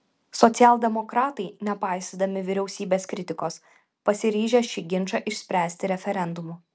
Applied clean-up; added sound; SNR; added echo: none; none; none; none.